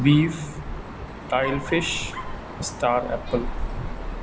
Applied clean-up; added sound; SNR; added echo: none; Dog; 7 dB; none.